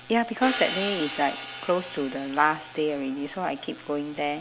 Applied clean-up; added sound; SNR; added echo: none; Hi-hat; 11 dB; none.